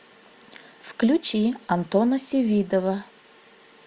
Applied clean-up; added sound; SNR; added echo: none; none; none; none.